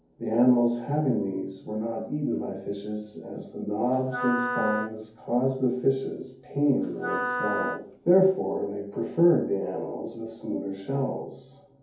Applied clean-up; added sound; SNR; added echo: none; Wind instrument, woodwind instrument; 6 dB; reverberation time 0.6 s.